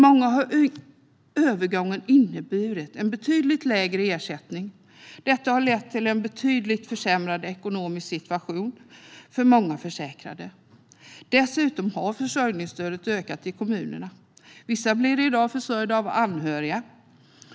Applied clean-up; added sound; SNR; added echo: none; none; none; none.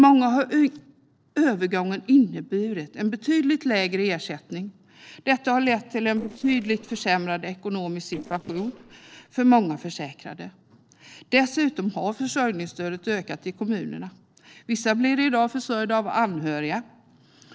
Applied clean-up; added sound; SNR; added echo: neural separator model SepFormer DNS4.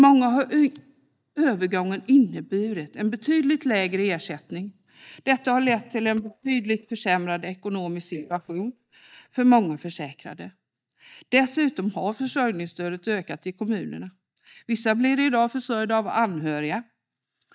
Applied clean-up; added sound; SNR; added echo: neural mask model DeepFilterNet 3.